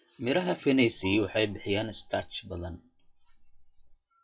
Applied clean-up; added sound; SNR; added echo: classical method WPE with log-MMSE.